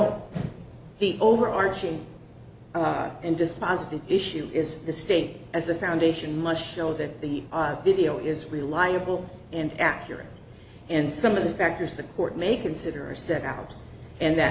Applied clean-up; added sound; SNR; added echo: none; none; none; none.